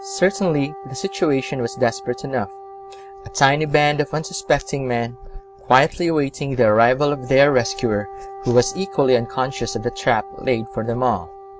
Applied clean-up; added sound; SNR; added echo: none; Wind instrument, woodwind instrument; 17 dB; none.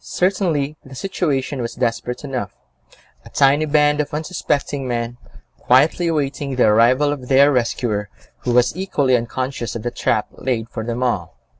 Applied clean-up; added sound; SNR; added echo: none; none; none; none.